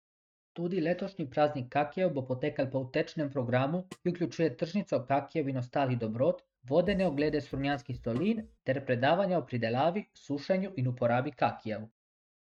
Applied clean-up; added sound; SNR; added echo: neural mask model RNNoise.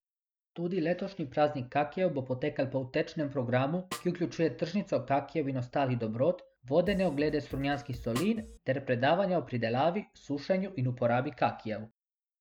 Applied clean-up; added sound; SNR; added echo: none; Snare drum + Drum kit; 16 dB; none.